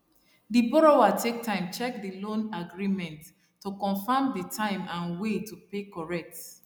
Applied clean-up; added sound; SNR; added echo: none; none; none; none.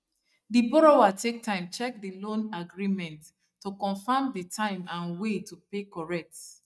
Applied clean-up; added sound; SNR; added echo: neural mask model DeepFilterNet 3.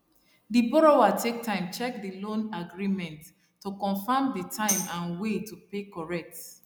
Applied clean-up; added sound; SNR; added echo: none; Tambourine; 8 dB; none.